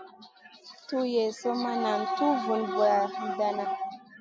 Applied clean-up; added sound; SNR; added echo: none; none; none; none.